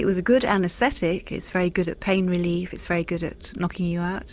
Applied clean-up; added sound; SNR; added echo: none; none; none; none.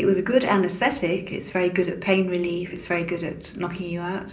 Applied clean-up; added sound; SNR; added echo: none; none; none; reverberation time 0.5 s.